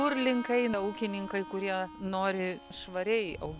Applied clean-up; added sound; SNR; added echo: none; Harmonica; 14 dB; none.